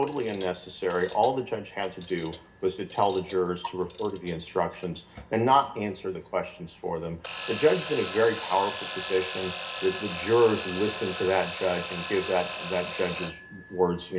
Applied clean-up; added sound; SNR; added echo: none; Alarm / Clock; -2 dB; reverberation time 0.2 s.